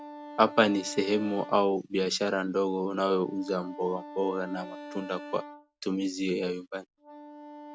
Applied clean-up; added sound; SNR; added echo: none; Wind instrument, woodwind instrument; 16 dB; none.